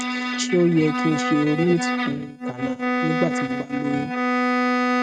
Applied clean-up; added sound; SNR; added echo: neural mask model RNNoise.